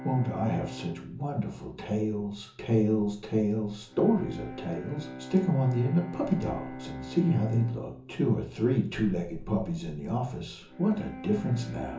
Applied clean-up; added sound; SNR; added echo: none; Bowed string instrument; 15 dB; reverberation time 0.6 s.